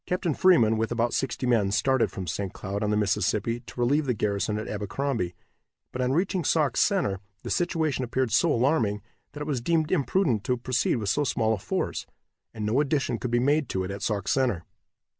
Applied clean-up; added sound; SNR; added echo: none; none; none; none.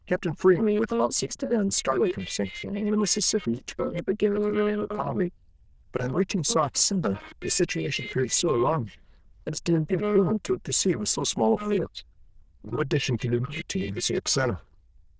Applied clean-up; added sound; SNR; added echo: neural diffusion model UNIVERSE++.